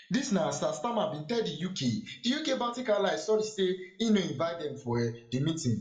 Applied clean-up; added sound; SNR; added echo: none; none; none; reverberation time 0.5 s.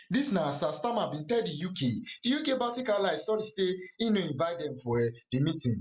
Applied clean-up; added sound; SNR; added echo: none; none; none; none.